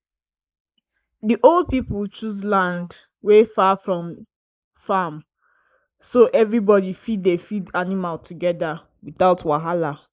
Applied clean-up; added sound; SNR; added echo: neural mask model Resemble Enhance denoiser.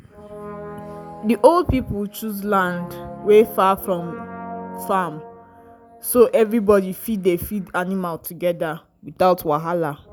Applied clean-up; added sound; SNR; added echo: none; Brass instrument; 17 dB; none.